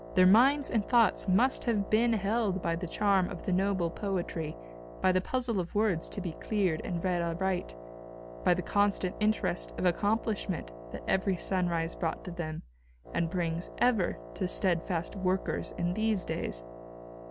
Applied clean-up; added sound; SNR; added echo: none; Wind instrument, woodwind instrument; 15 dB; none.